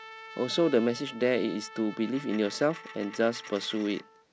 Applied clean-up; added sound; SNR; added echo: none; Coin (dropping) + Trumpet; 16 dB; none.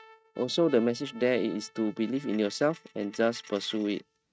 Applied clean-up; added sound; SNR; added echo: neural mask model RNNoise.